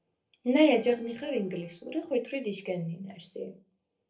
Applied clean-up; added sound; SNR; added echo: neural separator model SepFormer DNS4.